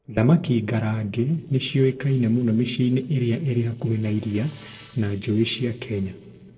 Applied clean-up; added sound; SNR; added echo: neural separator model SepFormer DNS4.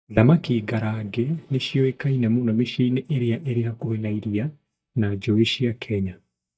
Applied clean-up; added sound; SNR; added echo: neural mask model DeepFilterNet 3.